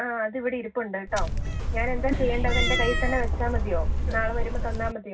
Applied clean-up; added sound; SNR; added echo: none; Cat; -4 dB; reverberation time 0.4 s.